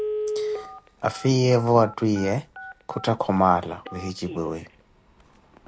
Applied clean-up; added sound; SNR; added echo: none; Telephone; 11 dB; none.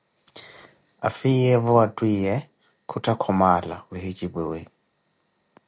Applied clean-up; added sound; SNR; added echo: none; none; none; none.